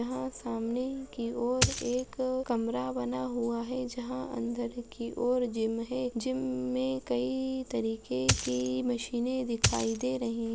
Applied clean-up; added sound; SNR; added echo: none; Coin (dropping); -1 dB; none.